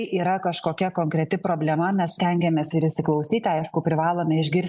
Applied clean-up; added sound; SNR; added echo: none; none; none; none.